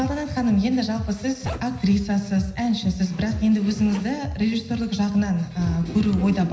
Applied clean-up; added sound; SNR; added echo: none; Zipper (clothing); 19 dB; reverberation time 0.9 s.